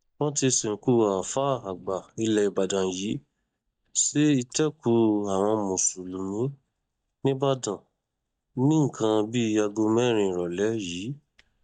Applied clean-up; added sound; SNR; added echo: neural mask model DeepFilterNet 3.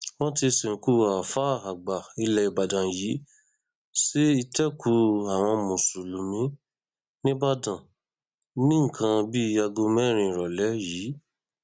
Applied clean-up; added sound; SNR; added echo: none; none; none; none.